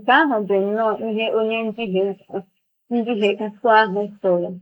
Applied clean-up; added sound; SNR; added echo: neural mask model Resemble Enhance denoiser.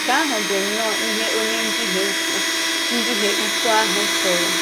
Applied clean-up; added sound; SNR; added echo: none; Domestic sounds, home sounds; -4 dB; none.